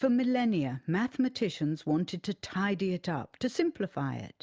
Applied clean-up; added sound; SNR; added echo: none; none; none; none.